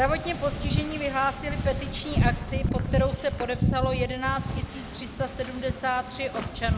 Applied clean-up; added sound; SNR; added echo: none; Wind / Ocean; 0 dB; none.